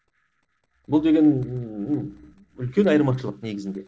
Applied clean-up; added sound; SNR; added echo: neural separator model SepFormer DNS4.